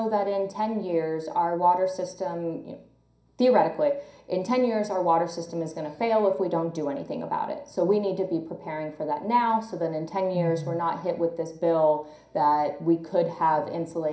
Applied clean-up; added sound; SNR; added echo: none; none; none; reverberation time 0.5 s.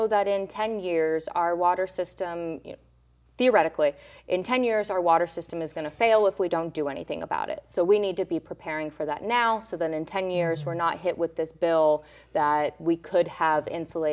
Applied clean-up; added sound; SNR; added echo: none; none; none; none.